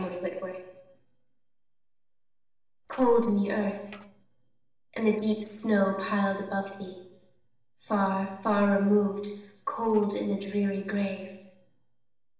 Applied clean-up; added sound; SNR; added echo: neural separator model SepFormer DNS4.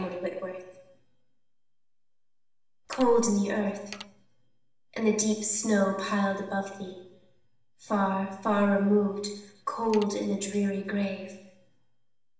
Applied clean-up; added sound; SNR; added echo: none; Mechanisms; 15 dB; reverberation time 0.8 s.